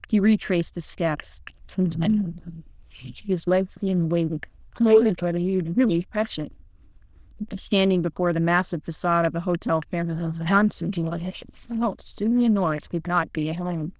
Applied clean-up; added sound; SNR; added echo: neural diffusion model UNIVERSE++.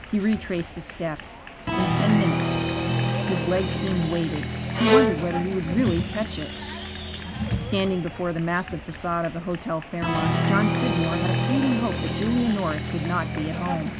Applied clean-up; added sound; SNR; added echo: none; Bowed string instrument + Applause; 0 dB; none.